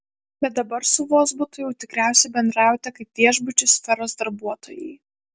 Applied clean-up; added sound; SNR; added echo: none; none; none; none.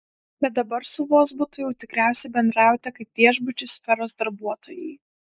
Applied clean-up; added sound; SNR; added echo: neural mask model Resemble Enhance denoiser.